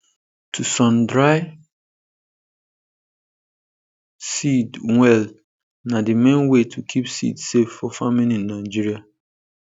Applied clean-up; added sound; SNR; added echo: none; none; none; none.